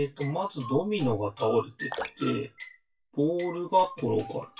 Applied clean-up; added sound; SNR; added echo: classical method WPE with log-MMSE.